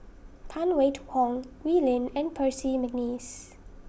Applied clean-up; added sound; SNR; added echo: none; none; none; none.